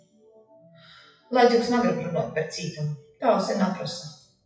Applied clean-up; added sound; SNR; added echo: classical method WPE with log-MMSE.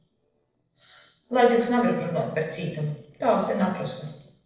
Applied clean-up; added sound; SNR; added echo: neural separator model SepFormer DNS4.